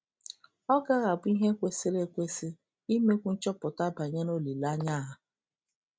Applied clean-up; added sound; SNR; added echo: none; none; none; none.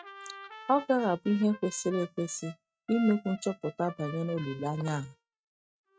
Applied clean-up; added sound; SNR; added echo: neural mask model RNNoise.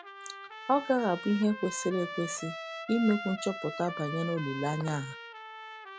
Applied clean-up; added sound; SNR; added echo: none; Trumpet; 10 dB; none.